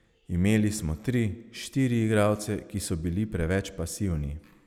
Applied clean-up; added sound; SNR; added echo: none; none; none; none.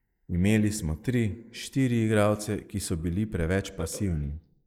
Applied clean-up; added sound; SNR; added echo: neural mask model Resemble Enhance denoiser.